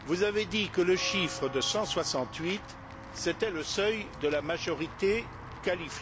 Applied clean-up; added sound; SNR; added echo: none; Walk, footsteps / Bell; 12 dB; none.